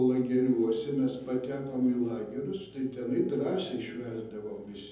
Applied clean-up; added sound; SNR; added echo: none; Piano; 20 dB; reverberation time 0.8 s.